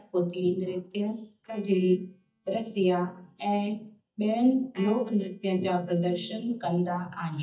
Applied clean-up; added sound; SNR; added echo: neural mask model DeepFilterNet 3.